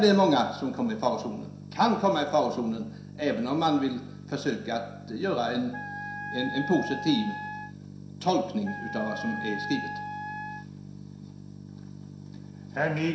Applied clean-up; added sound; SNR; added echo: none; Wind instrument, woodwind instrument; 8 dB; reverberation time 0.7 s.